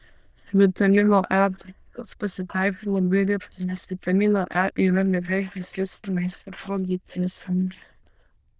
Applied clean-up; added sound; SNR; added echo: neural diffusion model UNIVERSE++.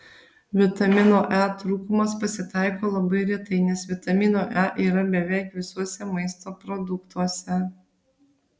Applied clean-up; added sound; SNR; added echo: none; none; none; none.